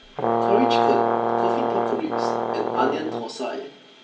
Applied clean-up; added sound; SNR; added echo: none; Brass instrument; -5 dB; reverberation time 0.3 s.